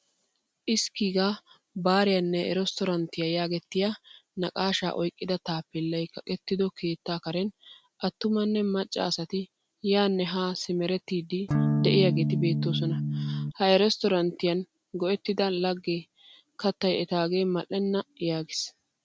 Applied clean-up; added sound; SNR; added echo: none; Electric guitar / Strum; -2 dB; none.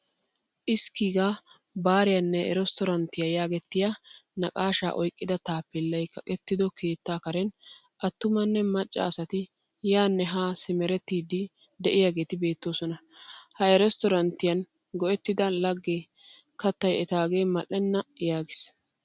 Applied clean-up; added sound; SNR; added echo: none; none; none; none.